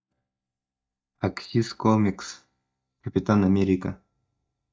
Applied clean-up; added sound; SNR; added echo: neural mask model DeepFilterNet 3.